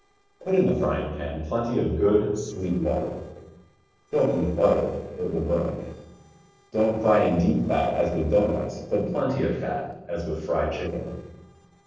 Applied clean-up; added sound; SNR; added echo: neural separator model SepFormer DNS4.